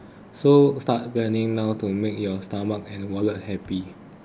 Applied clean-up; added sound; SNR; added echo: none; none; none; none.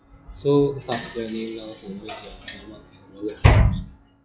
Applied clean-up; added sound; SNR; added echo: classical method log-MMSE.